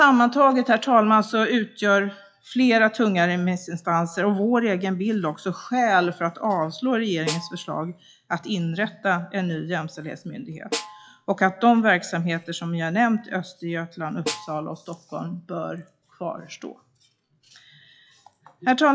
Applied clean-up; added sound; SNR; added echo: classical method log-MMSE.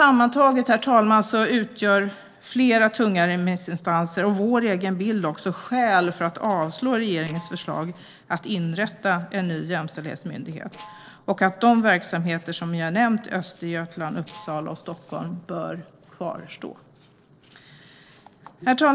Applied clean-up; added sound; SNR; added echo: neural separator model SepFormer DNS4.